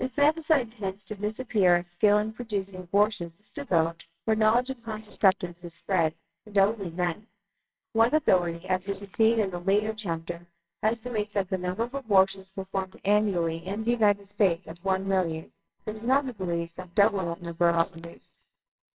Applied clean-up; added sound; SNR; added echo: neural separator model SepFormer WHAMR!.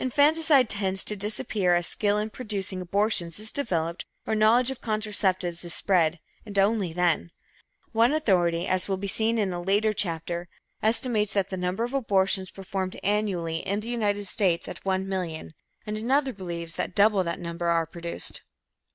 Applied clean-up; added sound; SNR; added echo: none; none; none; none.